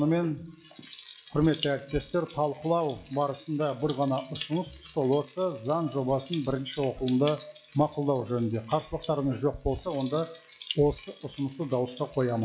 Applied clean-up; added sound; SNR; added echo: classical method log-MMSE.